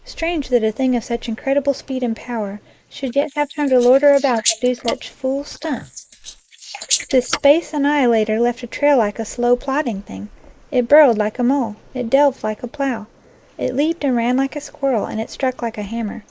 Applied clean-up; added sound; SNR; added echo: neural mask model Resemble Enhance denoiser.